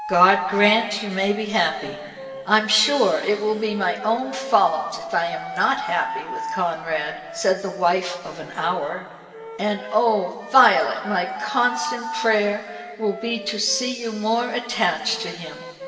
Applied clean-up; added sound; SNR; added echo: none; Wind instrument, woodwind instrument; 12 dB; reverberation time 2.3 s.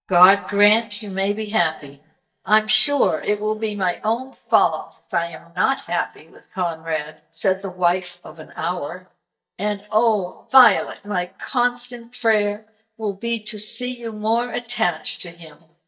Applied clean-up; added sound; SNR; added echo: neural mask model DeepFilterNet 3.